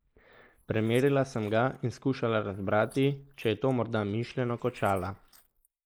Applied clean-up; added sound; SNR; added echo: neural mask model Resemble Enhance denoiser.